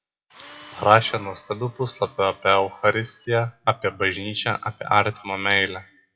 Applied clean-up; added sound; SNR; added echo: classical method WPE with log-MMSE.